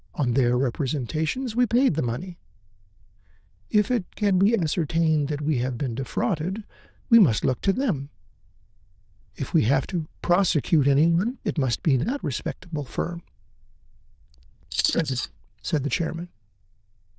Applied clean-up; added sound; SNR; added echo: neural diffusion model UNIVERSE++.